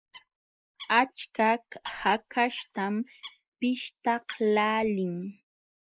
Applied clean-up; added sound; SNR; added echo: neural mask model Resemble Enhance denoiser.